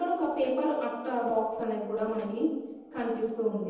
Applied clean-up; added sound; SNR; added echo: neural separator model SepFormer DNS4.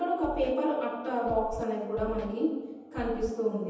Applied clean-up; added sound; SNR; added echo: none; Scratching (performance technique); 14 dB; reverberation time 1.1 s.